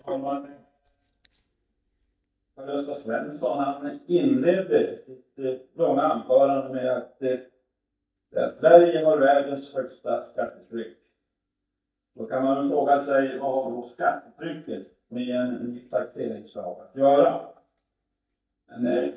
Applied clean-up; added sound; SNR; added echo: neural mask model DeepFilterNet 3.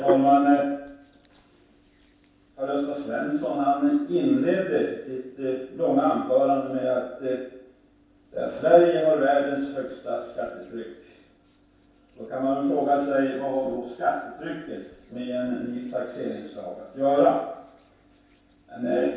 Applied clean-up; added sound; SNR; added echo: none; Hands; 19 dB; reverberation time 0.7 s.